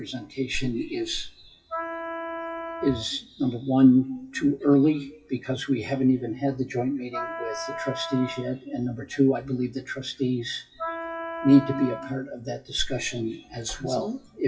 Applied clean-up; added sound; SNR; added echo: classical method WPE with log-MMSE.